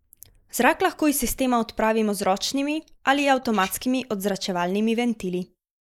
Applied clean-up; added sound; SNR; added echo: neural mask model Resemble Enhance denoiser.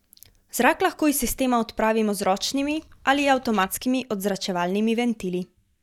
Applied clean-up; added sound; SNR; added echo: neural mask model DeepFilterNet 3.